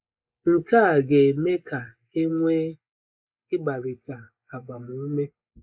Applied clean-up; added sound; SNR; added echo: neural mask model Resemble Enhance denoiser.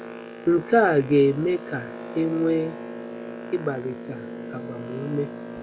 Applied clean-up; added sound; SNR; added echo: none; Boat, Water vehicle; 11 dB; none.